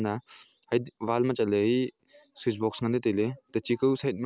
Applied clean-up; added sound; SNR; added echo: none; none; none; none.